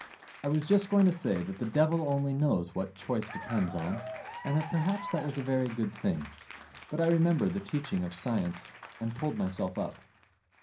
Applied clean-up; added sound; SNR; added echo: none; Applause / Cheering; 16 dB; reverberation time 0.3 s.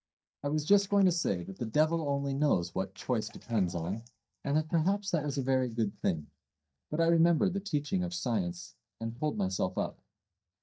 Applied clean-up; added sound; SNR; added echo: neural mask model DeepFilterNet 3.